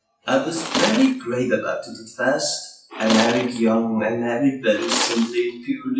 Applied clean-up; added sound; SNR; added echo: classical method WPE with log-MMSE.